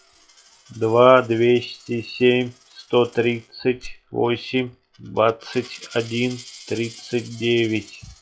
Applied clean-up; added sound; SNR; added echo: classical method log-MMSE.